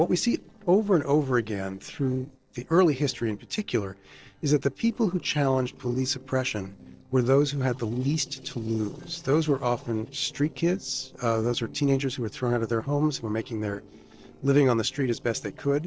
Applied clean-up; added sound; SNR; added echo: neural separator model SepFormer DNS4.